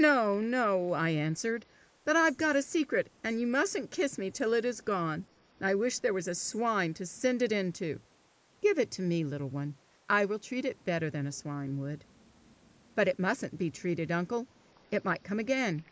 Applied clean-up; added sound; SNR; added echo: neural mask model Resemble Enhance denoiser.